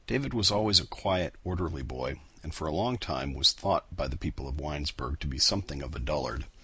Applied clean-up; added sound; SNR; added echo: none; none; none; none.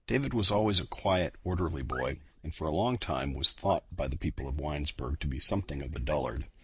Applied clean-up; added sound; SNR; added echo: neural mask model DeepFilterNet 3.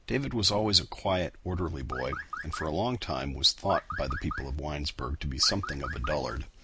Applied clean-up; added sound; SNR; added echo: none; Car; 10 dB; none.